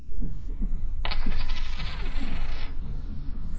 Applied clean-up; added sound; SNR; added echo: neural mask model Resemble Enhance denoiser.